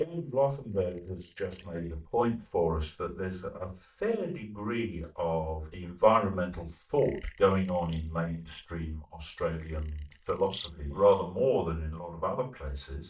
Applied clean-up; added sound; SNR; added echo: neural mask model DeepFilterNet 3.